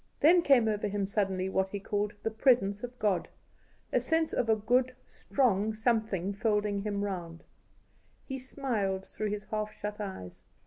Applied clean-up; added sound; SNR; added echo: none; none; none; none.